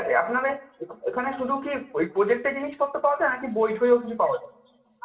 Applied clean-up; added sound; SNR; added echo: none; none; none; reverberation time 0.7 s.